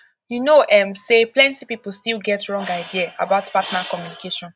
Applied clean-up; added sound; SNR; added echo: none; none; none; none.